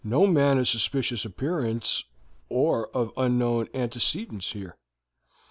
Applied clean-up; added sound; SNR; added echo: none; none; none; none.